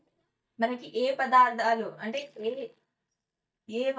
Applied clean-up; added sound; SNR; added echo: neural mask model DeepFilterNet 3.